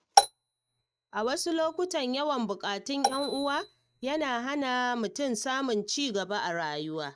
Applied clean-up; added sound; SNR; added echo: neural mask model RNNoise.